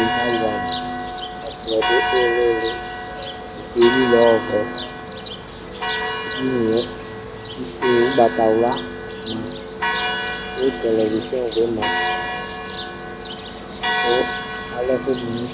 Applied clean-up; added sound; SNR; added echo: none; Church bell; 4 dB; none.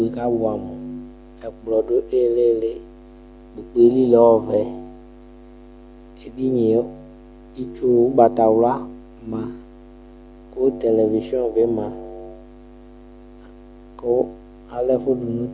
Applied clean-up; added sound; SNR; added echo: none; none; none; none.